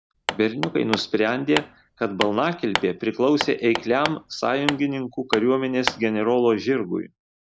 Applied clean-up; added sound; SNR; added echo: none; Hammer; 8 dB; none.